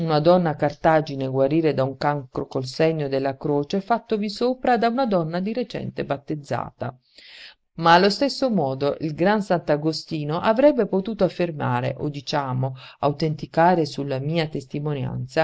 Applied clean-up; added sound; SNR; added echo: neural mask model Resemble Enhance denoiser.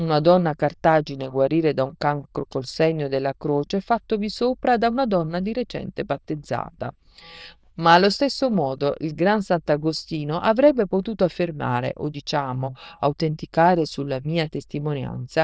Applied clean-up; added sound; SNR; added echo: neural diffusion model UNIVERSE++.